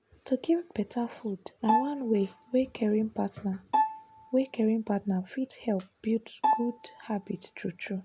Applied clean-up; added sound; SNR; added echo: none; Bowed string instrument; 2 dB; none.